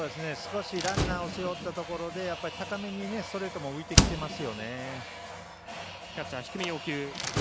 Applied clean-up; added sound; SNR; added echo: none; Slam; -1 dB; none.